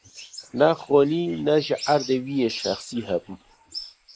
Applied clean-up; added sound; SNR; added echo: neural mask model Resemble Enhance denoiser.